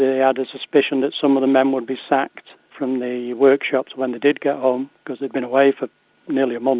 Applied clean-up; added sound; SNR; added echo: none; none; none; none.